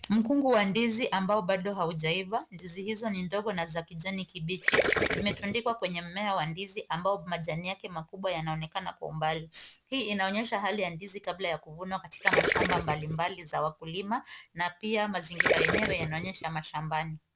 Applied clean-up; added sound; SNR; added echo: none; Gurgling; 0 dB; none.